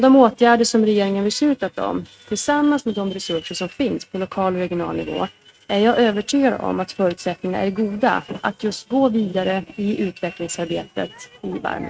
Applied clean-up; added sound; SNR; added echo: neural mask model RNNoise.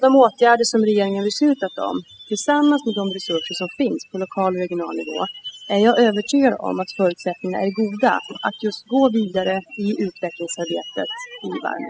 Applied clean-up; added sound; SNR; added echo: classical method spectral subtraction.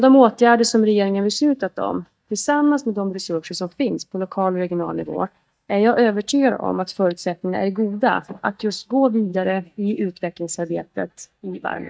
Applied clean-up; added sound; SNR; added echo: neural mask model DeepFilterNet 3.